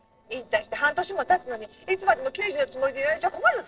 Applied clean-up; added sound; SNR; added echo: neural separator model SepFormer DNS4.